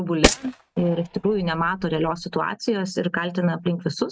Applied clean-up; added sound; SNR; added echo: neural mask model RNNoise.